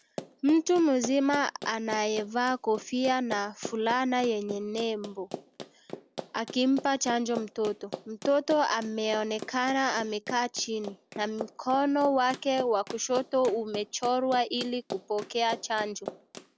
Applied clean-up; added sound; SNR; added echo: none; Run; 14 dB; none.